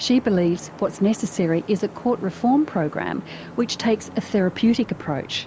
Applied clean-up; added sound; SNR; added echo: none; Traffic noise, roadway noise / Vehicle horn, car horn, honking; 17 dB; none.